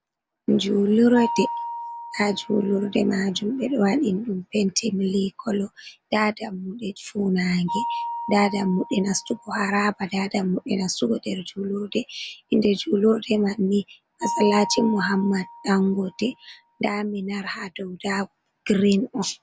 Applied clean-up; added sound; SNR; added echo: none; Mallet percussion; 13 dB; none.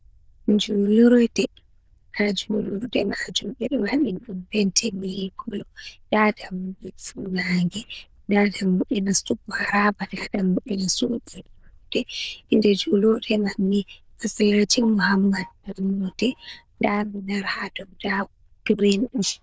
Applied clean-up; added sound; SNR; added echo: neural diffusion model UNIVERSE++.